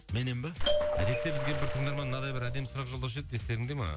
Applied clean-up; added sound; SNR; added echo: none; Doorbell + Water / Splash, splatter; -2 dB; none.